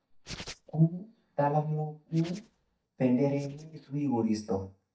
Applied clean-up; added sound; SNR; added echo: neural mask model DeepFilterNet 3.